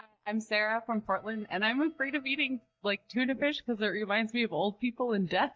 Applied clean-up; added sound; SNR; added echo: neural mask model DeepFilterNet 3.